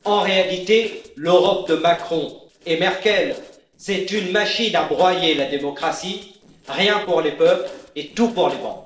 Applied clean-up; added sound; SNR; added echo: neural separator model SepFormer DNS4.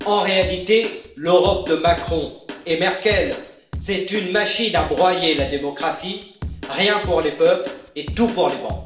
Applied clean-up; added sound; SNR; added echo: none; Drum kit; 13 dB; reverberation time 0.6 s.